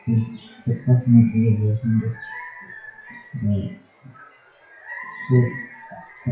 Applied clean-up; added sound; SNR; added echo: classical method WPE with log-MMSE.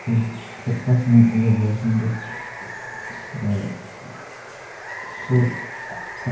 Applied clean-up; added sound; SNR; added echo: none; Water; 13 dB; reverberation time 0.9 s.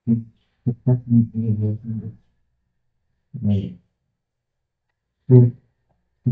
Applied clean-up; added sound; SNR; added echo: neural mask model DeepFilterNet 3.